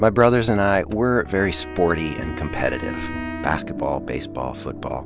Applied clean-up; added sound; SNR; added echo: none; Wind instrument, woodwind instrument; 14 dB; none.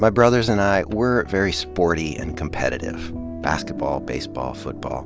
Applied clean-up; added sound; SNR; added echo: none; none; none; none.